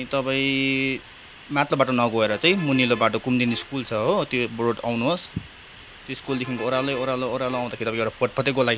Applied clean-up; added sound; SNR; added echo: none; Bus; 18 dB; none.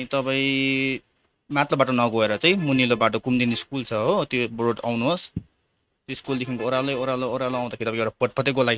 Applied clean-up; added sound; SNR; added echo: neural mask model RNNoise.